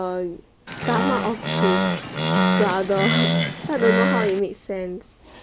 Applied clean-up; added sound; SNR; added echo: none; Animal; -3 dB; none.